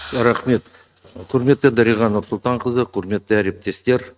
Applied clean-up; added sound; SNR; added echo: neural mask model RNNoise.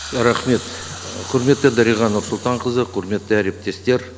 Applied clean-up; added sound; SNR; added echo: none; Telephone + Hiss; 15 dB; none.